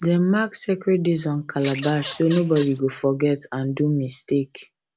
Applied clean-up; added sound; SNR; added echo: none; Bird vocalization, bird call, bird song / Fowl; 12 dB; none.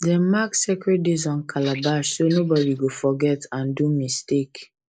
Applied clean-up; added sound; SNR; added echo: neural mask model Resemble Enhance denoiser.